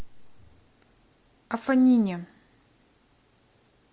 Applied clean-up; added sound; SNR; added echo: none; none; none; none.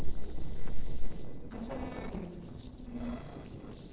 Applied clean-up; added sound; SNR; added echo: neural separator model SepFormer DNS4.